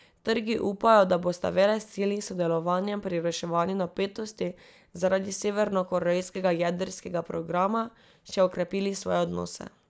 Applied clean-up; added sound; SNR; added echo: none; none; none; none.